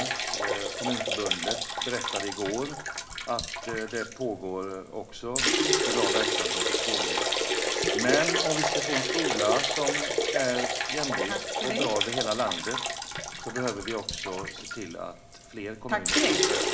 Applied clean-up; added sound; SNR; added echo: none; Liquid; -4 dB; reverberation time 2.6 s.